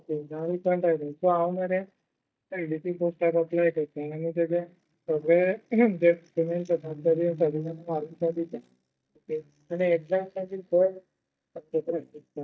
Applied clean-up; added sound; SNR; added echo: neural mask model DeepFilterNet 3.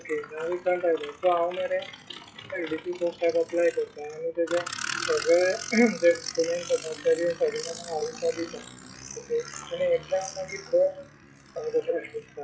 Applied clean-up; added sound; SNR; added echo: classical method WPE with log-MMSE.